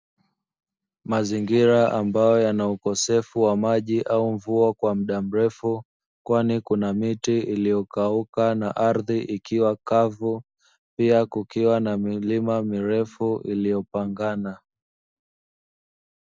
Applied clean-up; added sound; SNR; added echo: none; none; none; none.